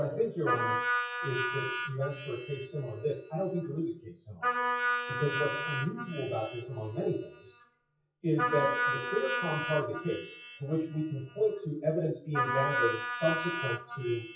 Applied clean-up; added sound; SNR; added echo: classical method WPE with log-MMSE.